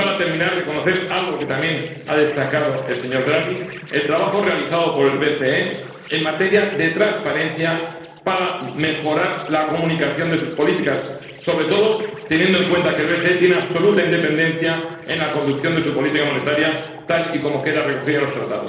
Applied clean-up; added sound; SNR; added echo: neural separator model SepFormer DNS4.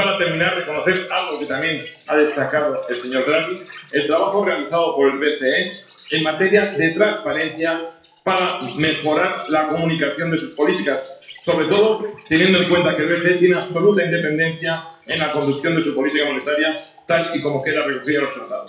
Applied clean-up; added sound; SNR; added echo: classical method WPE with log-MMSE.